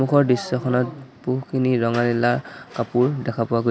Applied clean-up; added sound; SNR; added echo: none; none; none; none.